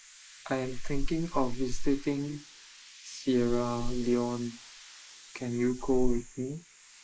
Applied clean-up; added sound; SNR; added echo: neural mask model Resemble Enhance denoiser.